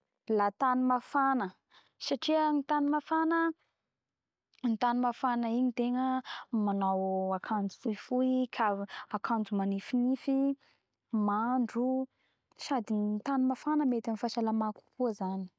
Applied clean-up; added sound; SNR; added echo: none; none; none; none.